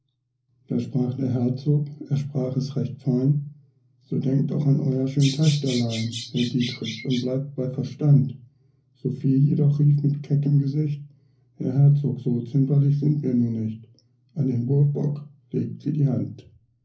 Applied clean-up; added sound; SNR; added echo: none; Bird vocalization, bird call, bird song; 12 dB; reverberation time 0.5 s.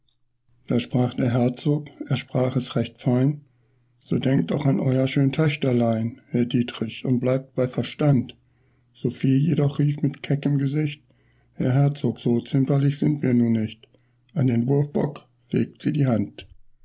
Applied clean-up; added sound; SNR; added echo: none; none; none; none.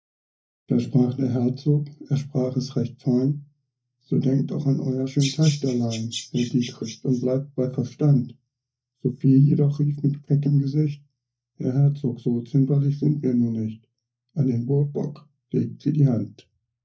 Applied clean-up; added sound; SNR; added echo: neural mask model DeepFilterNet 3.